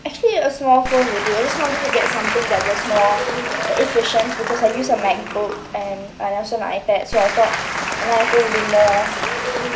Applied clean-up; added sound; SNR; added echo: none; Applause / Crowd; 5 dB; none.